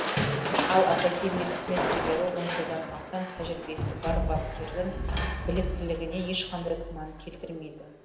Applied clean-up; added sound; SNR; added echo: none; Crushing; 1 dB; reverberation time 0.8 s.